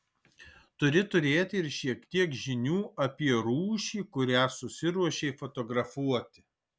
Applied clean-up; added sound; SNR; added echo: none; none; none; none.